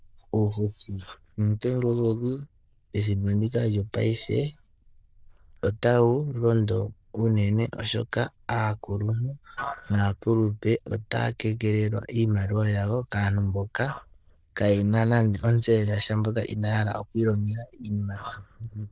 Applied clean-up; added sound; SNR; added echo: neural diffusion model UNIVERSE++.